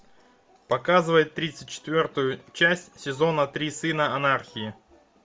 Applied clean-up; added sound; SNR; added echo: none; none; none; none.